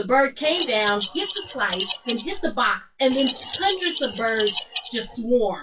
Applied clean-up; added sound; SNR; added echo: classical method WPE with log-MMSE.